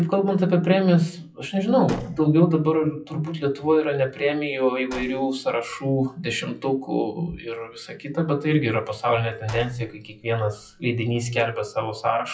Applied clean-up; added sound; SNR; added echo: classical method WPE with log-MMSE.